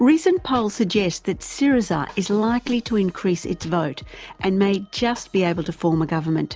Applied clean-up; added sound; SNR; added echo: none; none; none; none.